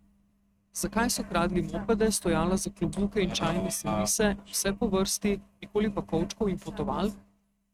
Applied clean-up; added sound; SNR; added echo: neural mask model RNNoise.